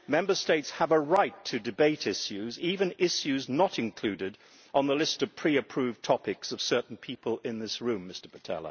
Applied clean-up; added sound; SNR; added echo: none; none; none; none.